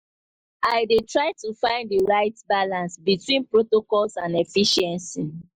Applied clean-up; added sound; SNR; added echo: neural mask model Resemble Enhance denoiser.